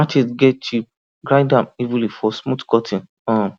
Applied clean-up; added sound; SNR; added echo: none; none; none; none.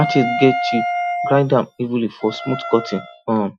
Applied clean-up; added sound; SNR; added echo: classical method Wiener filter.